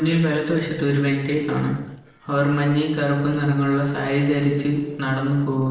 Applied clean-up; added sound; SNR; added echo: neural separator model SepFormer DNS4.